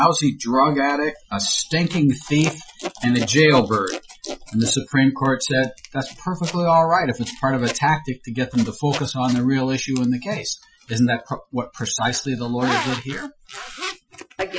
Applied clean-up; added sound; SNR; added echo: classical method Wiener filter.